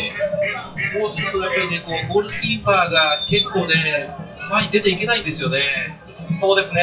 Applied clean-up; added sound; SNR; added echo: classical method WPE with log-MMSE.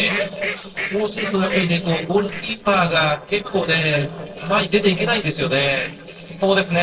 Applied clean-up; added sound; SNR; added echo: neural separator model SepFormer DNS4.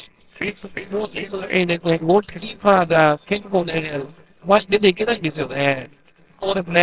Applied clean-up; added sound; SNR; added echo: neural separator model SepFormer WHAMR!.